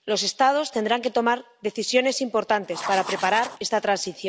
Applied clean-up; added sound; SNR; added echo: none; Writing; 12 dB; none.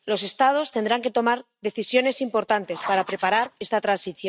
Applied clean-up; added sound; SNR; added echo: neural mask model RNNoise.